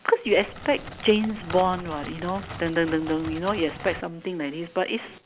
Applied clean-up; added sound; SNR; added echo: none; Crackle; 13 dB; none.